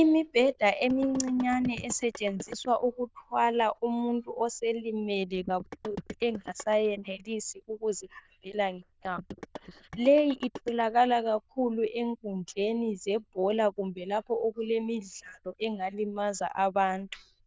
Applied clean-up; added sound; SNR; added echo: neural diffusion model UNIVERSE++.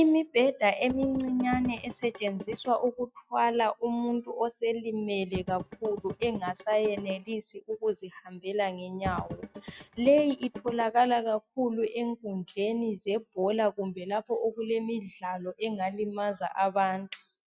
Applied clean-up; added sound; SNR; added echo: neural mask model RNNoise.